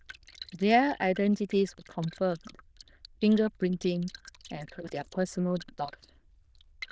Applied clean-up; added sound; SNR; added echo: neural diffusion model UNIVERSE++.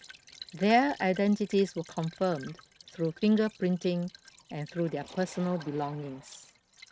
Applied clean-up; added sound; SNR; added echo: neural mask model RNNoise.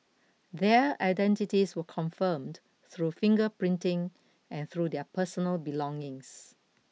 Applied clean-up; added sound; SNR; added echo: none; none; none; none.